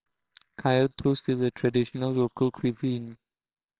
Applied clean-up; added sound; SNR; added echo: neural separator model SepFormer WHAMR!.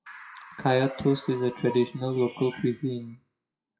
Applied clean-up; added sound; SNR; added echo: classical method WPE with log-MMSE.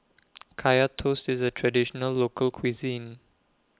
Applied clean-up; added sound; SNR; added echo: none; none; none; none.